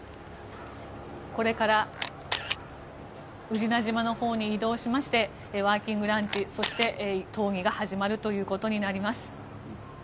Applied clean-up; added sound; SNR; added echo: none; Camera; 6 dB; none.